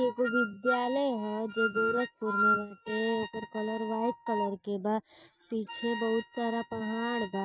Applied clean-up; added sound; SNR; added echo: neural mask model RNNoise.